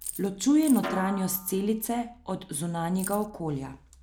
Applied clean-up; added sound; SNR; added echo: none; Keys jangling + Snare drum; 13 dB; none.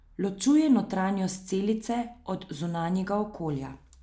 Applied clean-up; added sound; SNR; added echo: none; none; none; none.